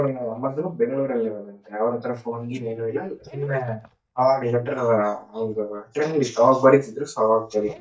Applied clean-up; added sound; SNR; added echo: neural mask model DeepFilterNet 3.